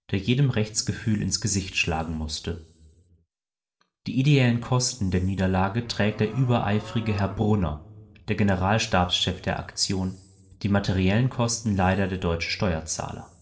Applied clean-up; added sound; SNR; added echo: neural separator model SepFormer DNS4.